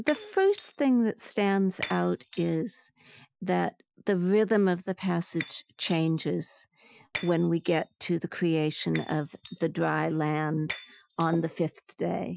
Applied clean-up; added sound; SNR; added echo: classical method Wiener filter.